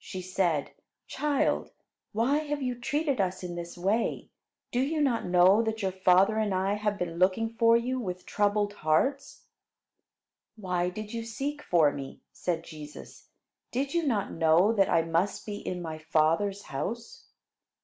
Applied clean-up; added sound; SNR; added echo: none; none; none; none.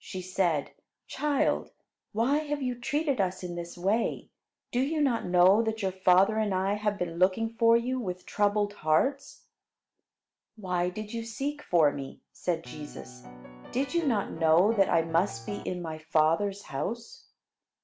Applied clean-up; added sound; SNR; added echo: none; Piano; 14 dB; none.